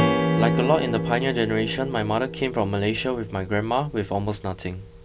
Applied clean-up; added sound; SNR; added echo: none; Strum; 3 dB; none.